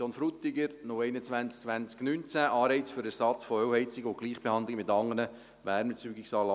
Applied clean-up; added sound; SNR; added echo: none; none; none; none.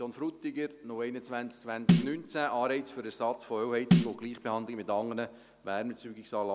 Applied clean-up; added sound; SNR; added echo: none; Snare drum; -5 dB; none.